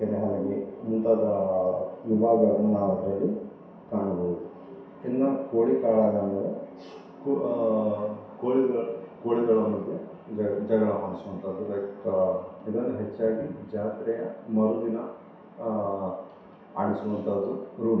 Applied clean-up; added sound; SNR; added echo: none; none; none; reverberation time 0.7 s.